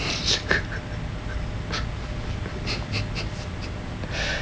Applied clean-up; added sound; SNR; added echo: none; Thunder; 18 dB; none.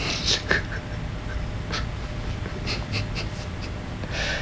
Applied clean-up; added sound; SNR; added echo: none; none; none; none.